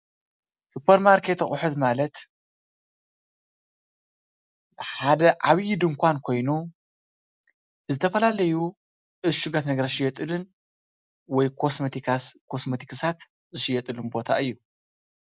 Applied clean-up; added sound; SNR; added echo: none; none; none; none.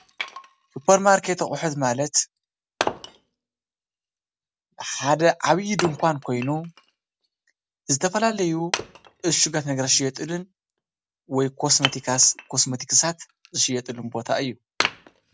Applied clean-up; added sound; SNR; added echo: none; Wood; 11 dB; none.